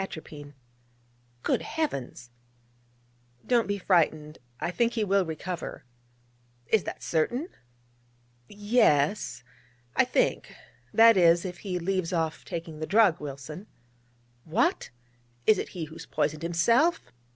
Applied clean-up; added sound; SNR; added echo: none; none; none; none.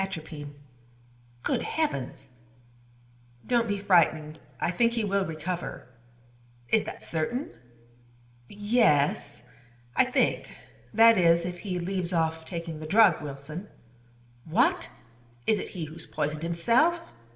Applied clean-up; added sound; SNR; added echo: none; none; none; reverberation time 0.8 s.